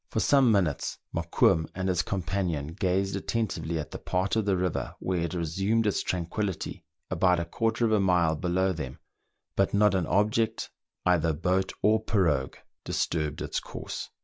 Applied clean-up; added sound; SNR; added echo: none; none; none; none.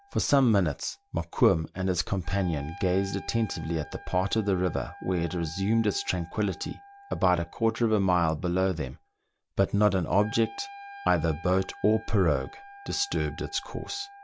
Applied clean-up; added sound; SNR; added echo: none; Wind instrument, woodwind instrument; 20 dB; none.